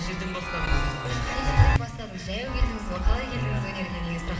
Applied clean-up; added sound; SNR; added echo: none; Chime; -4 dB; reverberation time 2.1 s.